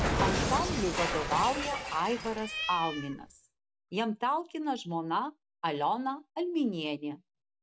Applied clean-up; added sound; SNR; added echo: none; Cat; 3 dB; none.